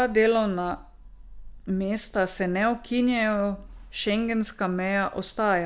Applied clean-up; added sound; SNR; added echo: none; none; none; none.